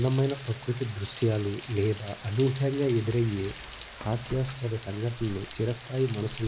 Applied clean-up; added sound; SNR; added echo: none; Rain; 12 dB; none.